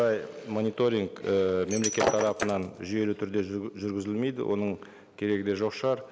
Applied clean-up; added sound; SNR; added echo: none; Shatter; 4 dB; none.